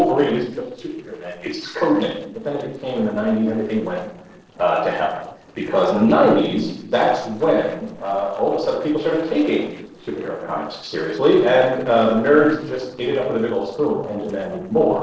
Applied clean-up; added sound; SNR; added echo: neural separator model SepFormer DNS4.